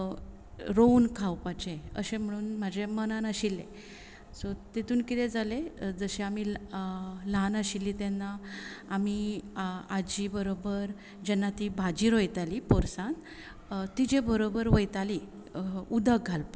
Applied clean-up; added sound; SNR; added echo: none; none; none; none.